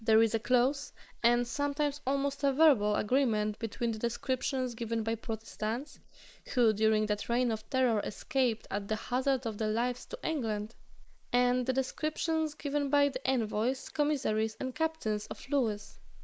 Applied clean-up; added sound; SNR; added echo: neural mask model Resemble Enhance denoiser.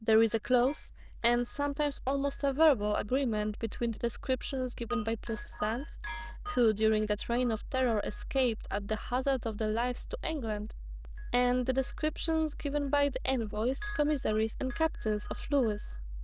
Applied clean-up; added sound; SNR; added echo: neural diffusion model UNIVERSE++.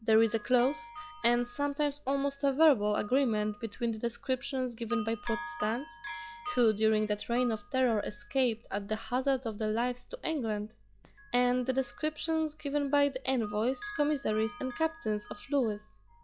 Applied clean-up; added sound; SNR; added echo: classical method log-MMSE.